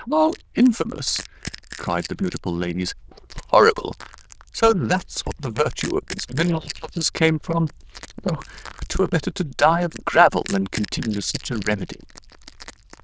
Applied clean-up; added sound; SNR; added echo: neural diffusion model UNIVERSE++.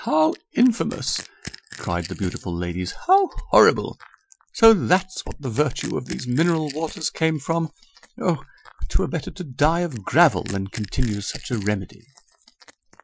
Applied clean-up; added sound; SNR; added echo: classical method Wiener filter.